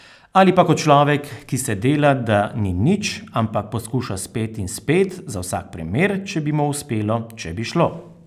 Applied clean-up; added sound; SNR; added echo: none; none; none; none.